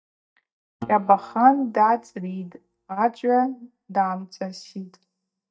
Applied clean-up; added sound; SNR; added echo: neural mask model DeepFilterNet 3.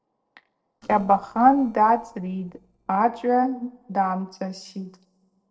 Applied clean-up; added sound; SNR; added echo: neural separator model SepFormer DNS4.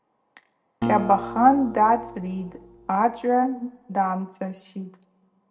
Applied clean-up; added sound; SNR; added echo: none; Acoustic guitar; 11 dB; reverberation time 0.6 s.